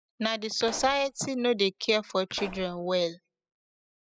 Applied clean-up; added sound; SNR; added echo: classical method spectral subtraction.